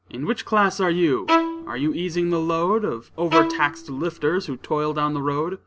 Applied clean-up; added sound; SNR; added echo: none; Bowed string instrument; 4 dB; none.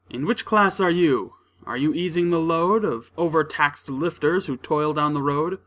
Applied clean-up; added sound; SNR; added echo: none; none; none; none.